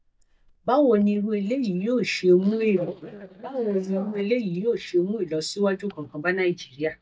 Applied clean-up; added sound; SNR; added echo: neural mask model DeepFilterNet 3.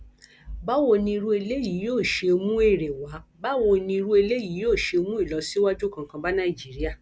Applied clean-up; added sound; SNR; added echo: none; none; none; none.